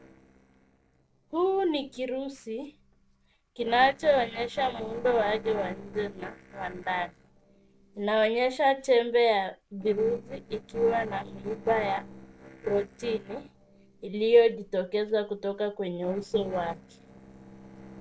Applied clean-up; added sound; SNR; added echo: neural separator model SepFormer DNS4.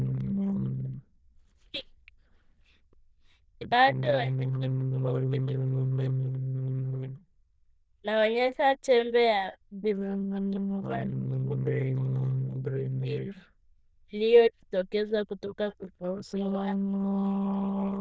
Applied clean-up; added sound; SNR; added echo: neural diffusion model UNIVERSE++.